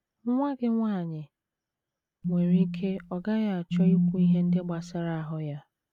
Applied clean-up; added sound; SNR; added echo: none; Telephone; -5 dB; none.